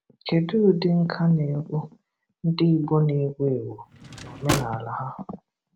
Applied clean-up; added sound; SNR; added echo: none; Drawer open or close / Wood; 7 dB; none.